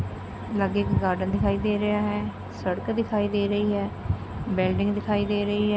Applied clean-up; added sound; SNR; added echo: none; none; none; none.